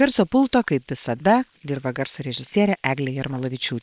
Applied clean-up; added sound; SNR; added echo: neural separator model SepFormer WHAM!.